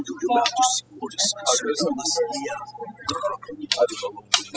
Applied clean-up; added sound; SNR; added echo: classical method spectral subtraction.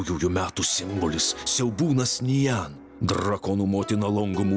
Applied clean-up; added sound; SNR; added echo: none; none; none; none.